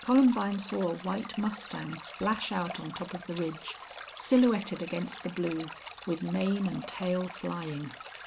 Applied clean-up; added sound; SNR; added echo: none; Stream; 11 dB; none.